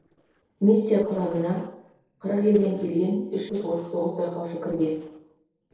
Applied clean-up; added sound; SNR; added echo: neural separator model SepFormer DNS4.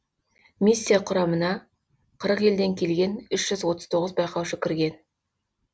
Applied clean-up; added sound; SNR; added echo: none; none; none; none.